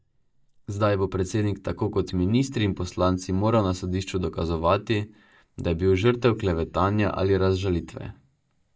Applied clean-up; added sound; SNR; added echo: neural mask model DeepFilterNet 3.